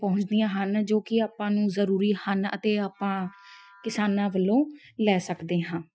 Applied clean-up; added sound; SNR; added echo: classical method Wiener filter.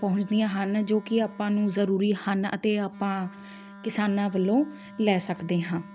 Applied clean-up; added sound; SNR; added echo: none; Wind instrument, woodwind instrument; 19 dB; none.